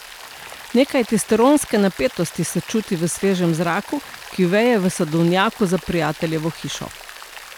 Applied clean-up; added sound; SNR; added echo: none; Rain; 17 dB; none.